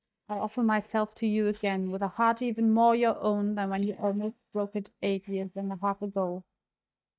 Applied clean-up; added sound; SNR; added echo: neural mask model DeepFilterNet 3.